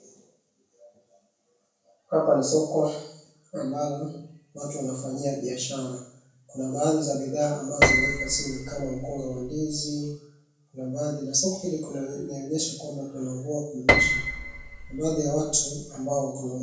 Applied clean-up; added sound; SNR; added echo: none; Piano; -2 dB; reverberation time 0.6 s.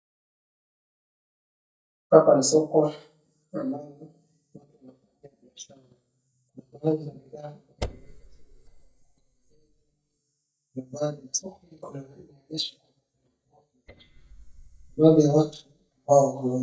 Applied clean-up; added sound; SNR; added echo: neural mask model DeepFilterNet 3.